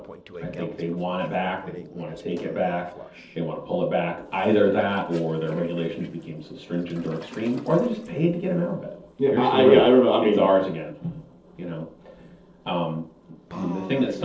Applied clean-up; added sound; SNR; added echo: neural separator model SepFormer DNS4.